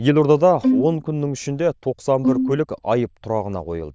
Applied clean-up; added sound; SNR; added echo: neural diffusion model UNIVERSE++.